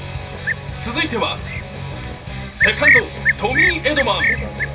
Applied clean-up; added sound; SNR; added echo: none; Cricket; -2 dB; reverberation time 0.2 s.